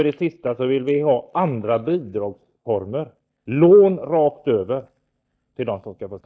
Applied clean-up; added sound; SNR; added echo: neural mask model DeepFilterNet 3.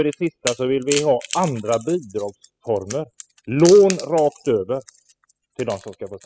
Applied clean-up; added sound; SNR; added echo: classical method spectral subtraction.